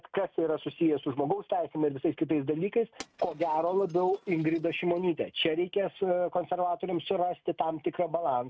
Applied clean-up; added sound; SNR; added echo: neural mask model RNNoise.